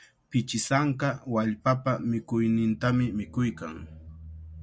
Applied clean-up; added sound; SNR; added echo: none; none; none; none.